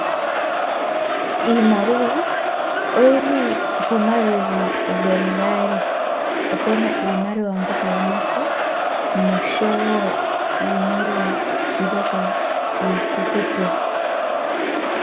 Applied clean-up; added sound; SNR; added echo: none; Crowd; -2 dB; none.